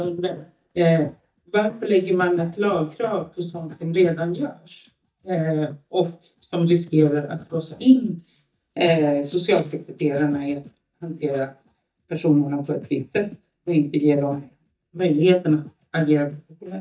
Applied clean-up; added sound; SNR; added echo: neural mask model DeepFilterNet 3.